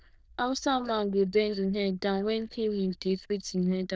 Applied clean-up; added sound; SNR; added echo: neural diffusion model UNIVERSE++.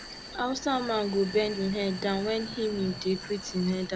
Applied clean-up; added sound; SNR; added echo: none; Vehicle; 12 dB; none.